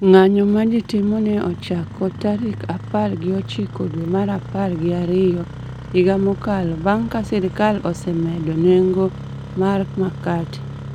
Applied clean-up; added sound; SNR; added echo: none; Engine starting; 12 dB; none.